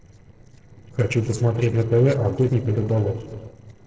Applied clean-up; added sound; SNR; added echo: neural separator model SepFormer DNS4.